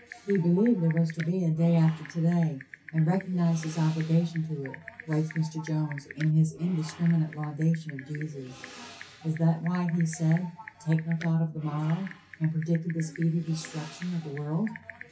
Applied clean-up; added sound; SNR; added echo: none; Typing; 18 dB; reverberation time 0.3 s.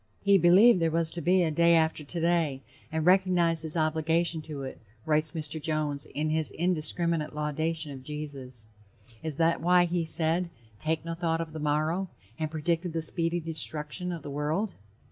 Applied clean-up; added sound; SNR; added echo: none; none; none; none.